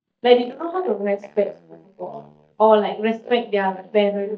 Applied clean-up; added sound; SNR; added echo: neural mask model DeepFilterNet 3.